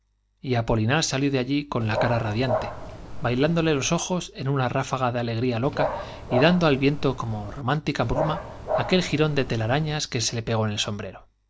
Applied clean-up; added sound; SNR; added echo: none; Dog; 6 dB; none.